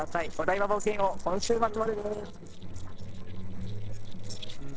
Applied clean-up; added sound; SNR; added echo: neural separator model SepFormer DNS4.